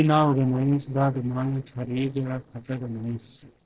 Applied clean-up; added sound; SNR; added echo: neural separator model SepFormer DNS4.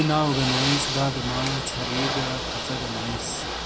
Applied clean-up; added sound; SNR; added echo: none; Ocean / Boat, Water vehicle; 1 dB; none.